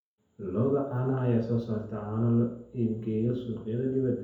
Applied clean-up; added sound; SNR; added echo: none; none; none; reverberation time 2.1 s.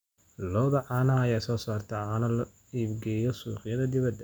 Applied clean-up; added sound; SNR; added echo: none; none; none; none.